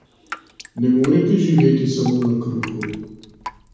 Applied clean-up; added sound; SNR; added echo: none; Drip; 18 dB; reverberation time 1.2 s.